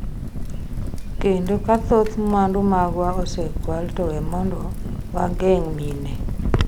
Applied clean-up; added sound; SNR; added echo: none; Crackle; 2 dB; none.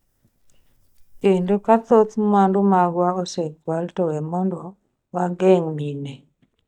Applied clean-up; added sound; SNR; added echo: neural mask model DeepFilterNet 3.